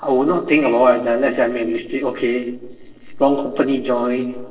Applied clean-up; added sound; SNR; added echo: neural separator model SepFormer DNS4.